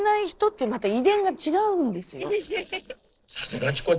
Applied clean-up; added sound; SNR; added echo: neural separator model SepFormer DNS4.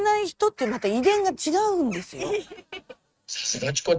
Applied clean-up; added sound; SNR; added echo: neural mask model RNNoise.